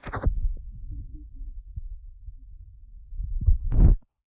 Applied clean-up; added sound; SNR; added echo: neural mask model Resemble Enhance denoiser.